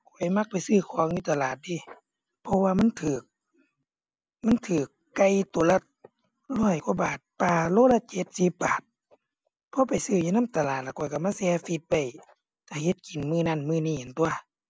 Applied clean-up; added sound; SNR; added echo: none; none; none; none.